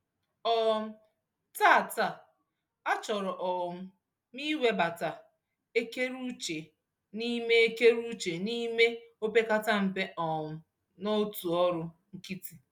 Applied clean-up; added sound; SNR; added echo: none; none; none; none.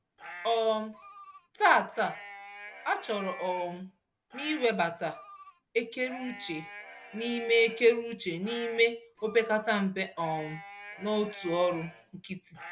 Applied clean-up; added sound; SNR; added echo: none; Livestock, farm animals, working animals; 16 dB; none.